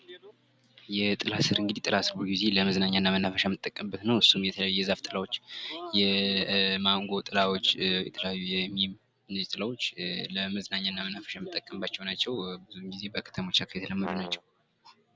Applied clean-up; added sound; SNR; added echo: none; Brass instrument; 12 dB; none.